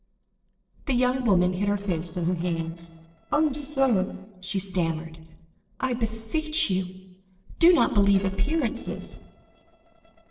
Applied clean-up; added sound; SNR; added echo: neural separator model SepFormer DNS4.